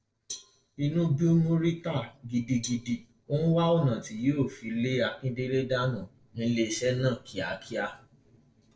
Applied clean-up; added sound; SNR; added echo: neural separator model SepFormer DNS4.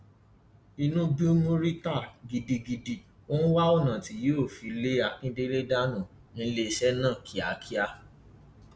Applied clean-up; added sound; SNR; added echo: none; none; none; none.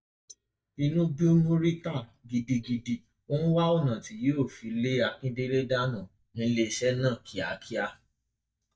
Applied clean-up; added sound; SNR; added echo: neural mask model DeepFilterNet 3.